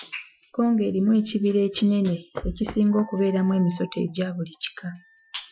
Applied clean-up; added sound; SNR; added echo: classical method Wiener filter.